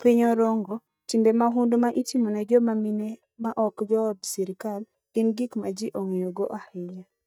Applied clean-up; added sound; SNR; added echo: neural mask model DeepFilterNet 3.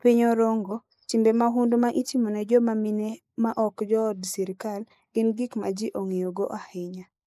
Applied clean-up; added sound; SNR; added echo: neural mask model Resemble Enhance denoiser.